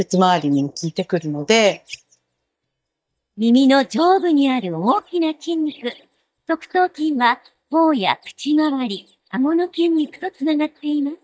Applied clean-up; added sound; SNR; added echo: neural mask model DeepFilterNet 3.